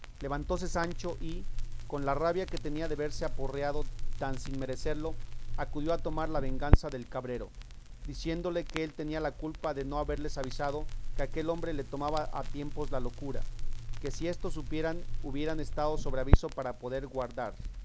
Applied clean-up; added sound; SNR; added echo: none; Crackle; -4 dB; none.